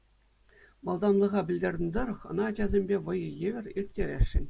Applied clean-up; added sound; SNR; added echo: none; none; none; none.